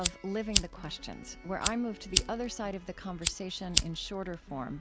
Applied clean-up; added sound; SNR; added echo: none; Fire; -2 dB; none.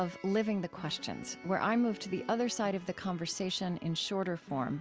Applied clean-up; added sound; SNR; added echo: none; none; none; none.